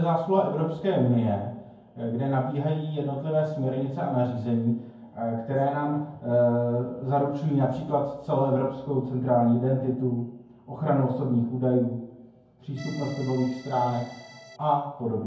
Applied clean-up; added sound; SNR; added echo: none; Accordion; 19 dB; reverberation time 0.9 s.